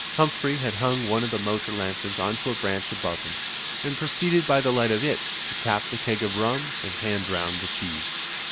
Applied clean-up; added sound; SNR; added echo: none; Sink (filling or washing) / Water tap, faucet; -1 dB; none.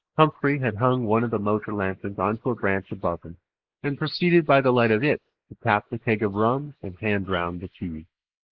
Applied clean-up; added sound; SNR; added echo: neural mask model Resemble Enhance denoiser.